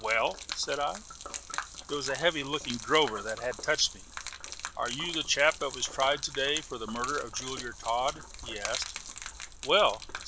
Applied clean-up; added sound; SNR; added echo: none; Gurgling / Liquid; 10 dB; none.